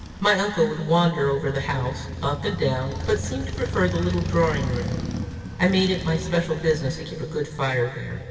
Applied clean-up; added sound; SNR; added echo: none; Motorcycle; 7 dB; reverberation time 2.4 s.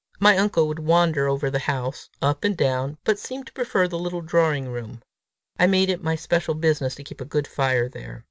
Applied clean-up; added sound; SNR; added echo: none; none; none; none.